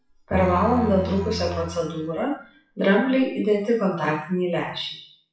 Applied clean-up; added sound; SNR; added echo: classical method WPE with log-MMSE.